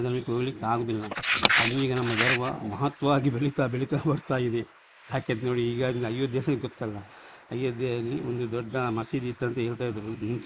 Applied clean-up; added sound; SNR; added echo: neural mask model Resemble Enhance denoiser.